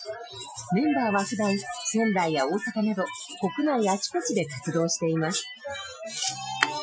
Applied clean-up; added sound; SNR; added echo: classical method Wiener filter.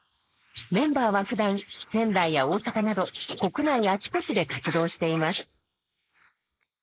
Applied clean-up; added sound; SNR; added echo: neural mask model Resemble Enhance denoiser.